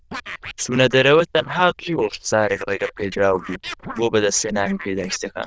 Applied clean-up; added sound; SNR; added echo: neural diffusion model UNIVERSE++.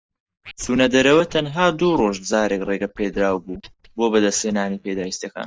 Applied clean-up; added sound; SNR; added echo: neural mask model DeepFilterNet 3.